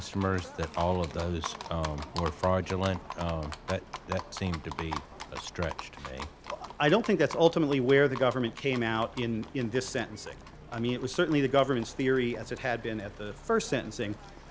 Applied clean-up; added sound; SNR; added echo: none; Livestock, farm animals, working animals; 14 dB; none.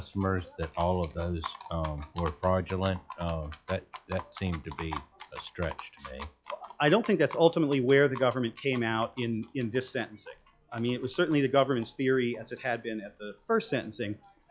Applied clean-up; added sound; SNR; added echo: classical method log-MMSE.